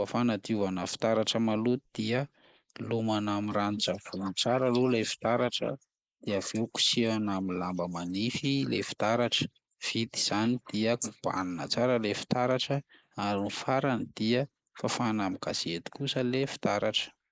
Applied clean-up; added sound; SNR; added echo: neural mask model Resemble Enhance denoiser.